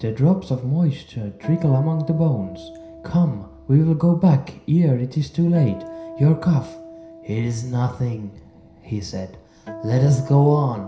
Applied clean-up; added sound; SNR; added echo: none; Acoustic guitar; 18 dB; reverberation time 0.5 s.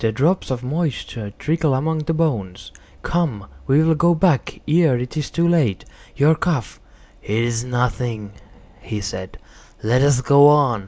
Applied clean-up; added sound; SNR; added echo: none; none; none; none.